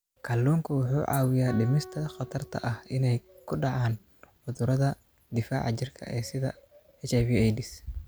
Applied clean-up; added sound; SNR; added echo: none; Guitar; 20 dB; none.